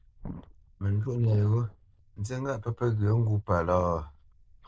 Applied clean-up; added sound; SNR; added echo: neural diffusion model UNIVERSE++.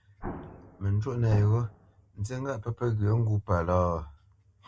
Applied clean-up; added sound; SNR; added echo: none; Explosion; 14 dB; none.